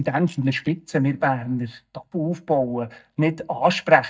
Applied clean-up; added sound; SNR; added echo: neural mask model DeepFilterNet 3.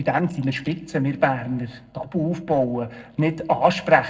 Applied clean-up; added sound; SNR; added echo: neural separator model SepFormer DNS4.